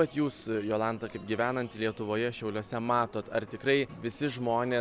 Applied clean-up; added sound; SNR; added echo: none; none; none; none.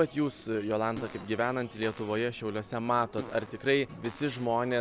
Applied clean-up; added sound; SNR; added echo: none; Fart; 17 dB; none.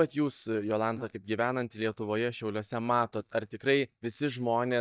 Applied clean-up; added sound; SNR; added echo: neural mask model DeepFilterNet 3.